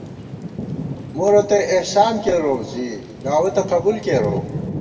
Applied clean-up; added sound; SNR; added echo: none; Thunder / Rain; 10 dB; reverberation time 1.2 s.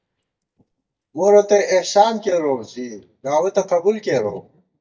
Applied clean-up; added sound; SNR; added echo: neural mask model DeepFilterNet 3.